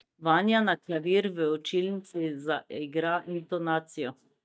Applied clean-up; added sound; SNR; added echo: neural mask model DeepFilterNet 3.